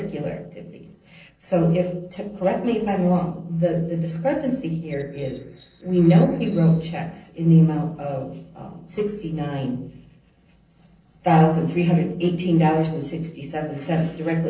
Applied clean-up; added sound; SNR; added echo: neural separator model SepFormer DNS4.